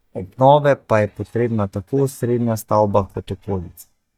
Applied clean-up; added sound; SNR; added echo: neural mask model DeepFilterNet 3.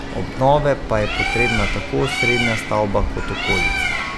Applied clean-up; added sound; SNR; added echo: none; Bird; 1 dB; none.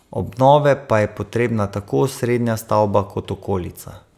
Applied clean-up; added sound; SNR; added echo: none; none; none; none.